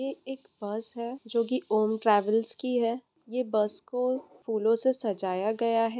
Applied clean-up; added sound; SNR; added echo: none; none; none; none.